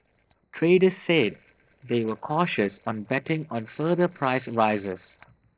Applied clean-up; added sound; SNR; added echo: neural separator model SepFormer DNS4.